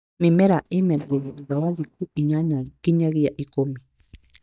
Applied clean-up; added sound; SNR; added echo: neural mask model DeepFilterNet 3.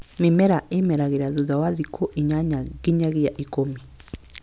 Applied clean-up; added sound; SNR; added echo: none; none; none; none.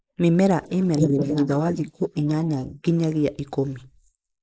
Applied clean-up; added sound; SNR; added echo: neural mask model Resemble Enhance denoiser.